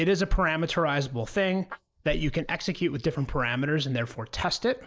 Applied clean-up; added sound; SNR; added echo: neural mask model Resemble Enhance denoiser.